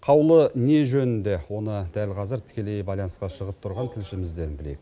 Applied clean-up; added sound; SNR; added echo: none; none; none; none.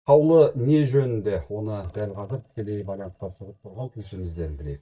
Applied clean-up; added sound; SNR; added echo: neural mask model DeepFilterNet 3.